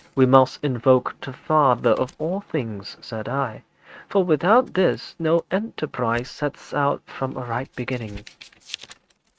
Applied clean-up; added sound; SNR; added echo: neural mask model RNNoise.